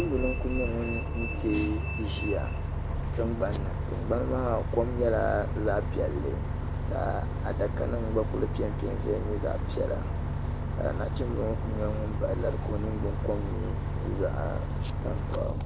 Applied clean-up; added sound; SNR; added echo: none; Bus; -2 dB; none.